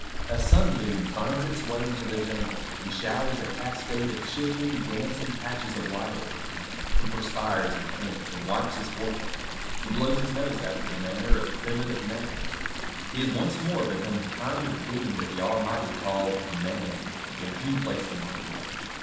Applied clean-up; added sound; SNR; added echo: none; Chatter / Stream; 0 dB; reverberation time 1.1 s.